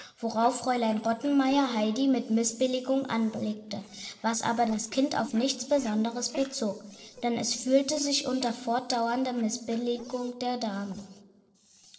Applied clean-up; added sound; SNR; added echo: neural separator model SepFormer DNS4.